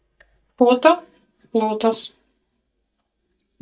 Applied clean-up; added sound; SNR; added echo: neural mask model DeepFilterNet 3.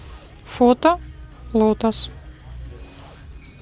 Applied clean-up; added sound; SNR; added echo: none; none; none; none.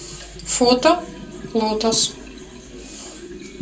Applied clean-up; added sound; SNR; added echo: none; Liquid; 15 dB; reverberation time 0.2 s.